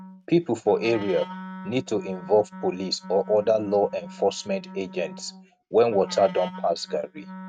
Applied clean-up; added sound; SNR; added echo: neural mask model RNNoise.